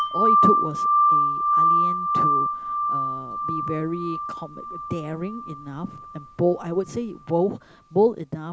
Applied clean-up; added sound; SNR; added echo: none; Wind chime; -4 dB; none.